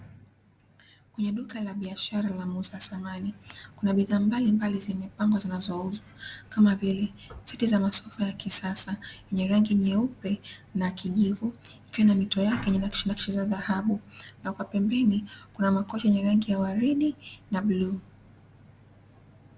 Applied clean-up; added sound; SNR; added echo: none; none; none; none.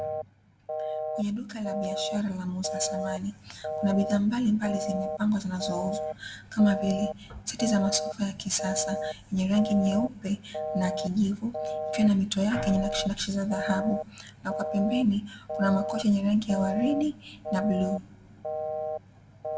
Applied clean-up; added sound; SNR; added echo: none; Telephone; 6 dB; reverberation time 1.1 s.